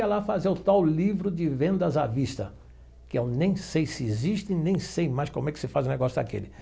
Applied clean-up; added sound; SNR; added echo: none; none; none; none.